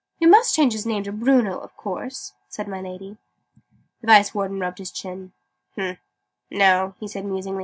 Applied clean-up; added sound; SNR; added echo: none; none; none; none.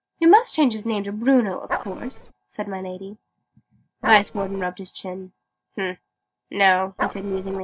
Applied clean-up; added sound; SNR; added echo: neural separator model SepFormer DNS4.